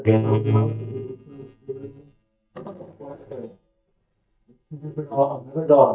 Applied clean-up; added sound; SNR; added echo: neural mask model DeepFilterNet 3.